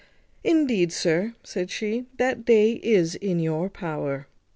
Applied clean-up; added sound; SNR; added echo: none; none; none; none.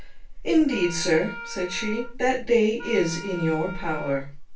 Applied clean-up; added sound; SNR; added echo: none; Wind instrument, woodwind instrument; 15 dB; reverberation time 0.2 s.